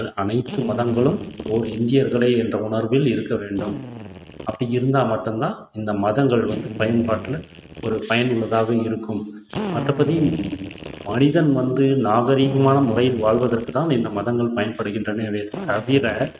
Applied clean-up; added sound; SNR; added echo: neural mask model RNNoise.